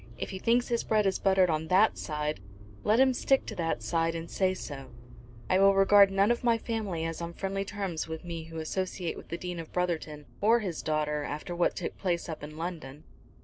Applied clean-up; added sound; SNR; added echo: none; Motor vehicle (road); 17 dB; none.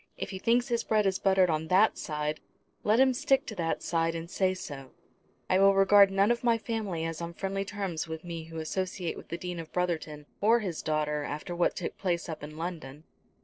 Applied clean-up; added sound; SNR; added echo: neural separator model SepFormer DNS4.